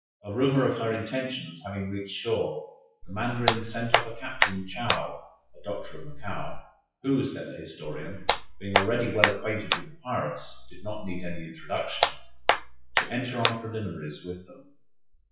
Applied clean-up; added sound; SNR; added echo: classical method WPE with log-MMSE.